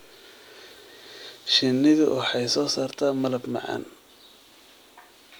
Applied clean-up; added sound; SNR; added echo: none; none; none; none.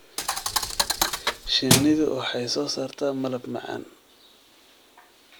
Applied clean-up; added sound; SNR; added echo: none; Thump, thud; -3 dB; none.